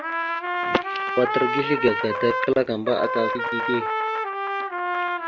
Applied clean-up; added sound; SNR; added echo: none; Trumpet; 1 dB; none.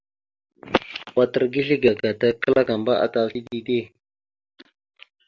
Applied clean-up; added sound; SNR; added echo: none; none; none; none.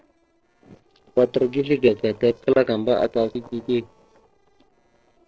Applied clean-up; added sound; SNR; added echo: neural separator model SepFormer DNS4.